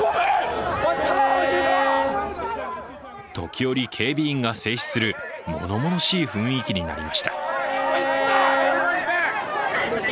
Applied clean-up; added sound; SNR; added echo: none; Bowed string instrument; 3 dB; none.